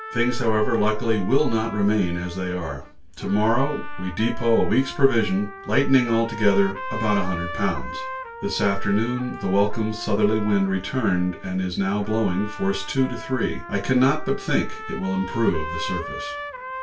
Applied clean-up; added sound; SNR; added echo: none; Trumpet; 13 dB; reverberation time 0.2 s.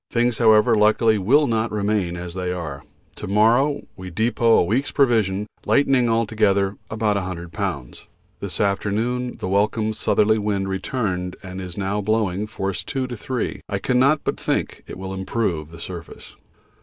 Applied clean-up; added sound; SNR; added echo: none; none; none; none.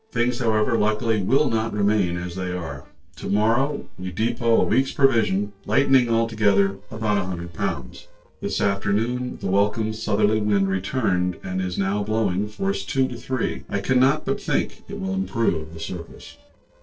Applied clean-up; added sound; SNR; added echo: neural separator model SepFormer DNS4.